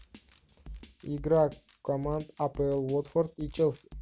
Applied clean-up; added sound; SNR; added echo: none; Drum kit; 17 dB; none.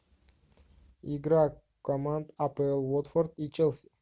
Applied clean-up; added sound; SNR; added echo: none; none; none; none.